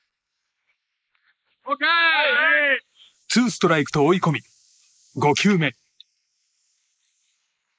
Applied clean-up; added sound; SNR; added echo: neural mask model Resemble Enhance denoiser.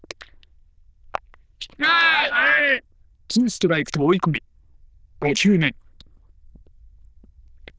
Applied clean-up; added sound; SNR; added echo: neural diffusion model UNIVERSE++.